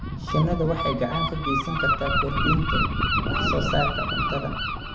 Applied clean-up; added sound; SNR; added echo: none; Gull, seagull; -3 dB; reverberation time 0.4 s.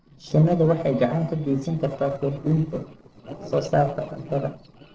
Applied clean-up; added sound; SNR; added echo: neural separator model SepFormer DNS4.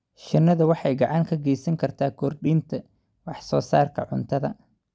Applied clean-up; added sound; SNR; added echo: none; none; none; none.